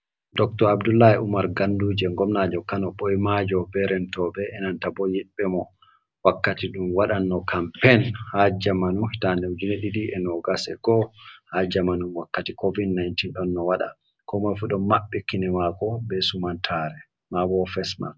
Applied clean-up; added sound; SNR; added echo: none; none; none; none.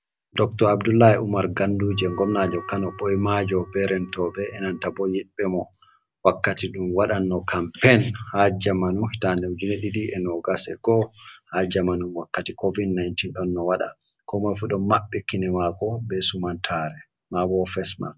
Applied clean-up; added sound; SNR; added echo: none; Wind instrument, woodwind instrument; 19 dB; none.